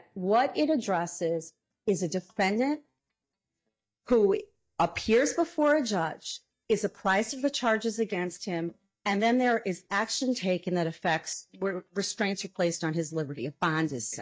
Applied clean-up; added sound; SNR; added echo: neural mask model DeepFilterNet 3.